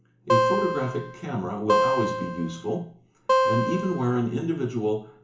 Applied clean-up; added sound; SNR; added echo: none; Acoustic guitar; -2 dB; reverberation time 0.7 s.